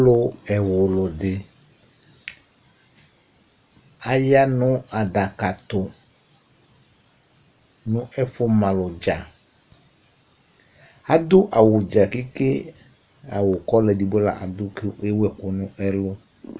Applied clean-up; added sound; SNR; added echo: none; none; none; none.